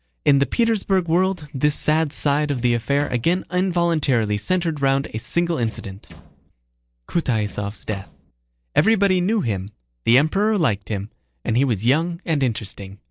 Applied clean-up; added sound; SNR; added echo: neural separator model SepFormer DNS4.